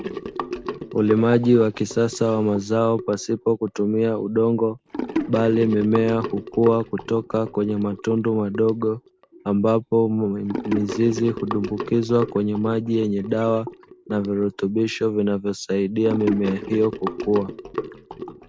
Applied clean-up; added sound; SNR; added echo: none; Sink (filling or washing) / Gurgling; 11 dB; none.